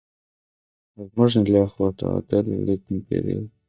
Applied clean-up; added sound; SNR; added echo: neural mask model DeepFilterNet 3.